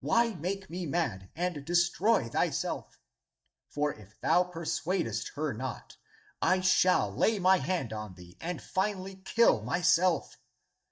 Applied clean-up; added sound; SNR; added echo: neural mask model DeepFilterNet 3.